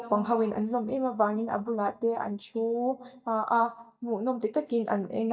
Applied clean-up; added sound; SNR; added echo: neural mask model DeepFilterNet 3.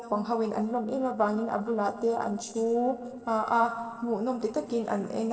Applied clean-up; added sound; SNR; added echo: neural separator model SepFormer DNS4.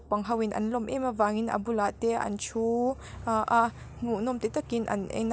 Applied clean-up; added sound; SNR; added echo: none; none; none; none.